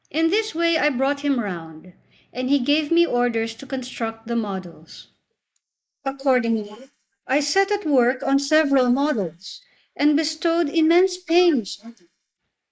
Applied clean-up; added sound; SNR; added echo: neural mask model Resemble Enhance denoiser.